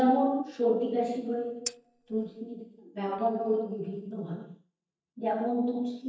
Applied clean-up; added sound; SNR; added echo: neural mask model DeepFilterNet 3.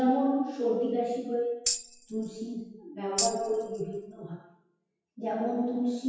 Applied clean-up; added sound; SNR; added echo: classical method WPE with log-MMSE.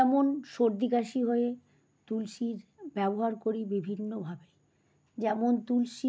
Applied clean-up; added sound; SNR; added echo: none; none; none; none.